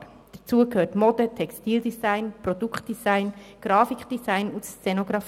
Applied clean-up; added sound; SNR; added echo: none; none; none; none.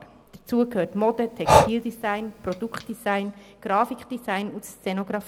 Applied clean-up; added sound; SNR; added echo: none; Breathing; -2 dB; none.